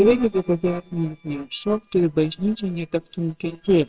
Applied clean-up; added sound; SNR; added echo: neural separator model SepFormer WHAMR!.